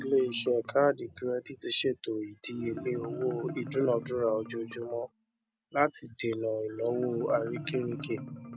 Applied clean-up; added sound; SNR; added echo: none; Marimba, xylophone; 12 dB; none.